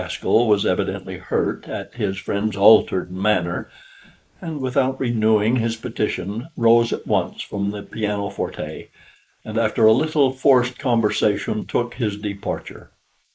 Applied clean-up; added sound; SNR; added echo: neural mask model Resemble Enhance denoiser.